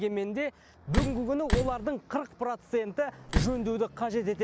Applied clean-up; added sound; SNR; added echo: none; Slam; -1 dB; none.